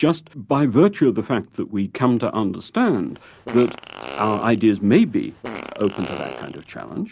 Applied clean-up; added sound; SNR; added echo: none; Fart; 15 dB; none.